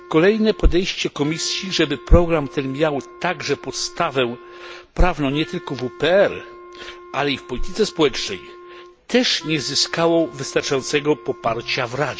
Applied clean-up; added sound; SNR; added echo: none; Wind instrument, woodwind instrument; 20 dB; none.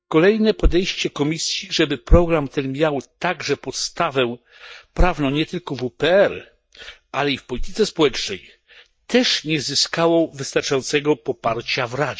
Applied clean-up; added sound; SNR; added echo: neural mask model DeepFilterNet 3.